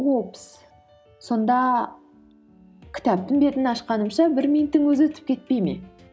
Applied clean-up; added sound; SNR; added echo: none; none; none; none.